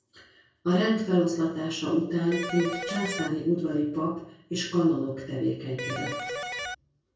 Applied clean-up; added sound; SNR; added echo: none; Electric guitar; 6 dB; reverberation time 0.6 s.